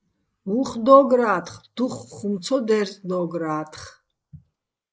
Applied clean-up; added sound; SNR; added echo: neural mask model Resemble Enhance denoiser.